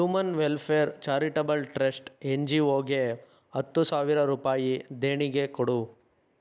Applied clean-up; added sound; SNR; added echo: none; none; none; none.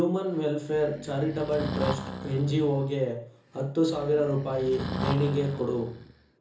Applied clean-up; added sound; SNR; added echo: none; Breathing; 9 dB; reverberation time 0.7 s.